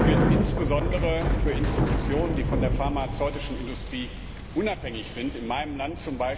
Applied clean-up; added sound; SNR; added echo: none; Bicycle; -4 dB; none.